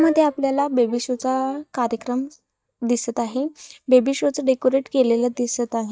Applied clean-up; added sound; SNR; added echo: neural mask model DeepFilterNet 3.